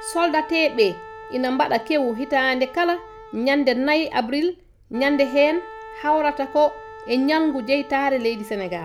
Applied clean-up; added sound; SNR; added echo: none; Wind instrument, woodwind instrument; 17 dB; none.